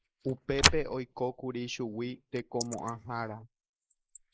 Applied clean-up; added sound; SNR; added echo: neural mask model Resemble Enhance denoiser.